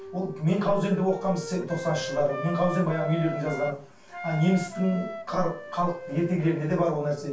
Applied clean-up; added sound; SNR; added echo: none; Wind instrument, woodwind instrument; 10 dB; reverberation time 0.3 s.